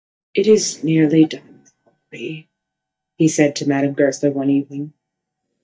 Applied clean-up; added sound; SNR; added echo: neural mask model DeepFilterNet 3.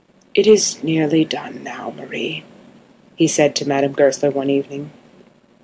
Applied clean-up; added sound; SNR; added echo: none; none; none; none.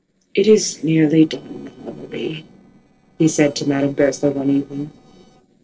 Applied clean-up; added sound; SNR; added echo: neural separator model SepFormer DNS4.